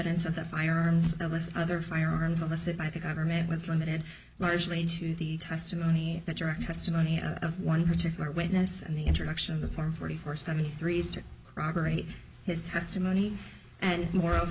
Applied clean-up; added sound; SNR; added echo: none; none; none; none.